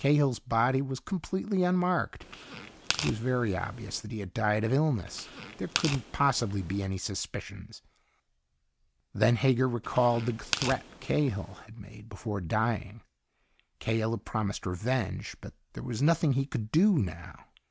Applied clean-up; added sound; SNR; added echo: none; Tearing; 9 dB; none.